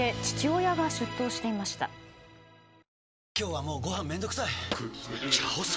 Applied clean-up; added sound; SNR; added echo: none; none; none; none.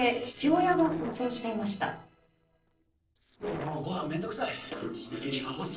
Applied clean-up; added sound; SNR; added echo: neural separator model SepFormer DNS4.